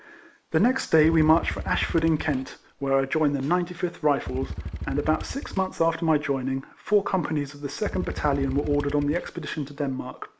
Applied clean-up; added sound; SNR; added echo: none; Motorcycle / Engine; 9 dB; none.